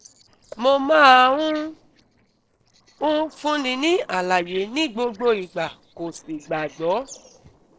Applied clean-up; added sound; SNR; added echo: neural separator model SepFormer DNS4.